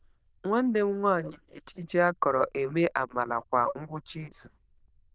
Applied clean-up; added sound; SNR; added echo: neural diffusion model UNIVERSE++.